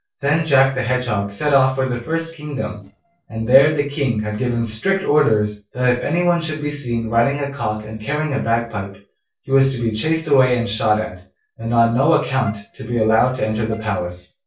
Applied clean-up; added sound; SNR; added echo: neural separator model SepFormer DNS4.